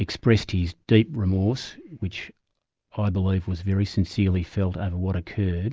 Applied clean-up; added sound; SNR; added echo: none; none; none; none.